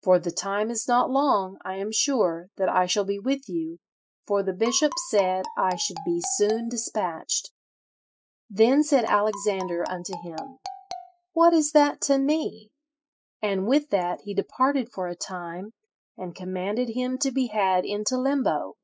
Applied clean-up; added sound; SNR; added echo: classical method spectral subtraction.